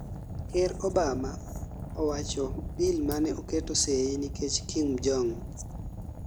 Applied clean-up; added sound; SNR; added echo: none; Fire; 7 dB; none.